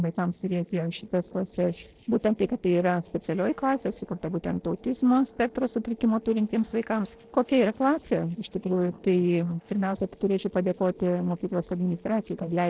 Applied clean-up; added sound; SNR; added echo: neural separator model SepFormer DNS4.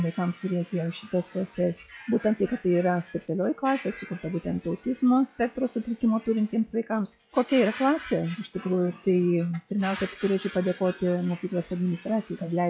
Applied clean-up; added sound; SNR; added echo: classical method log-MMSE.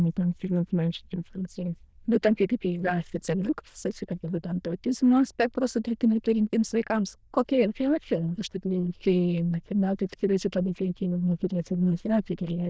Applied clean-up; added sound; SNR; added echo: neural diffusion model UNIVERSE++.